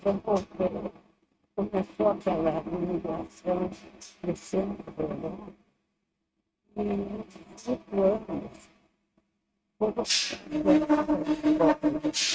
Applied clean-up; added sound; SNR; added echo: neural mask model RNNoise.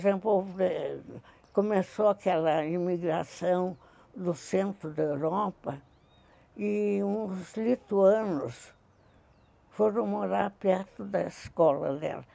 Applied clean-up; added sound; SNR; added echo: none; none; none; none.